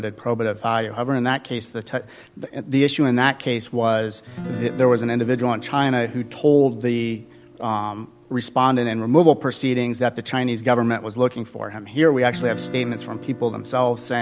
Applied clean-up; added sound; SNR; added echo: none; Guitar; 18 dB; none.